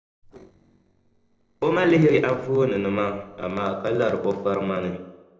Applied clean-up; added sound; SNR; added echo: neural separator model SepFormer DNS4.